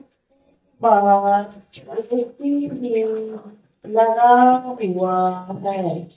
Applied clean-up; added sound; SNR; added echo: neural mask model DeepFilterNet 3.